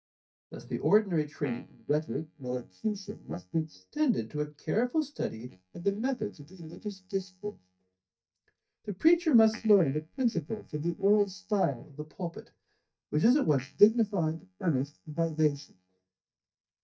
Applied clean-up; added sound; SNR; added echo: neural mask model DeepFilterNet 3.